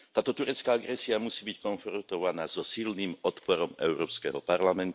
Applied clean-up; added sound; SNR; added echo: none; none; none; none.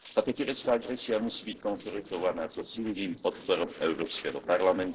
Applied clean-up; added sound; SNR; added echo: neural separator model SepFormer DNS4.